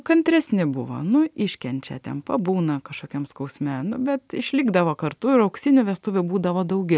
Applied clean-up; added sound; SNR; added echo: none; none; none; none.